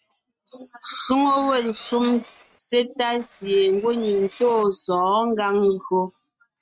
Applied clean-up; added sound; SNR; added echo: neural mask model RNNoise.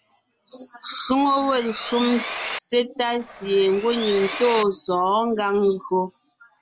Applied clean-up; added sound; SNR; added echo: none; Sawing; 7 dB; none.